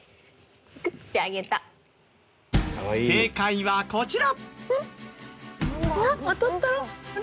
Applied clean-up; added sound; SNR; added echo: none; none; none; none.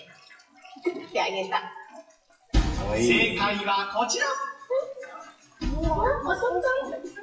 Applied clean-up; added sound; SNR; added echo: classical method WPE with log-MMSE.